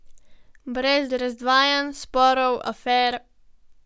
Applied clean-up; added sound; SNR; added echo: none; none; none; none.